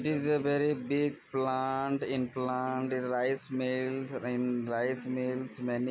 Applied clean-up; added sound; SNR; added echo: none; none; none; none.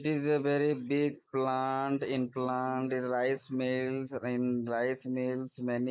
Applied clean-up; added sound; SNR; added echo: neural mask model Resemble Enhance denoiser.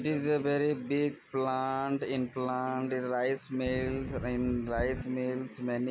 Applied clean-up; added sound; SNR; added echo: none; Wind; 7 dB; none.